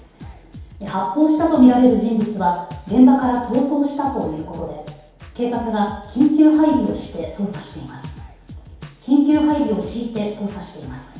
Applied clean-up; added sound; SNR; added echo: none; Drum kit; 20 dB; reverberation time 2.2 s.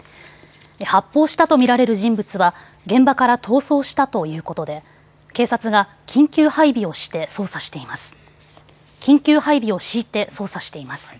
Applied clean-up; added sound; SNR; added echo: none; none; none; none.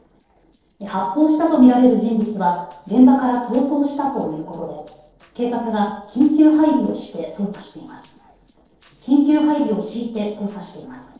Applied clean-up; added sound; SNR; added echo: neural separator model SepFormer DNS4.